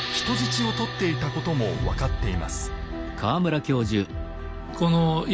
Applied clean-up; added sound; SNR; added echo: none; none; none; none.